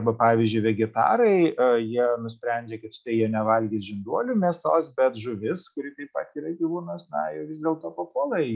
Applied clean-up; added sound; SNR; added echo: none; none; none; none.